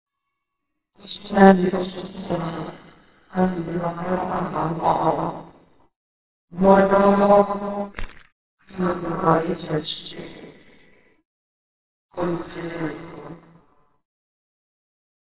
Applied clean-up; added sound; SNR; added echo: neural separator model SepFormer WHAMR!.